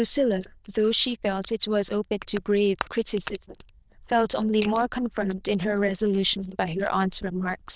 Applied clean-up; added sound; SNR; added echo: neural diffusion model UNIVERSE++.